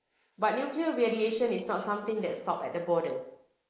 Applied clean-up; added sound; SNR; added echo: neural mask model Resemble Enhance denoiser.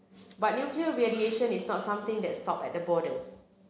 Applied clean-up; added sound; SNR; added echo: none; none; none; none.